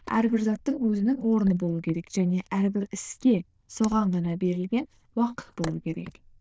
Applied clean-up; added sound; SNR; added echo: neural diffusion model UNIVERSE++.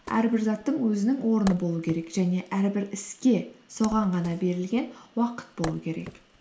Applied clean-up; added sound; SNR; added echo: none; Wood; 18 dB; none.